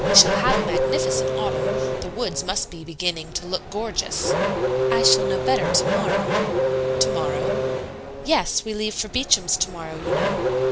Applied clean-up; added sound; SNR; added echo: none; Race car, auto racing / Accelerating, revving, vroom; -2 dB; none.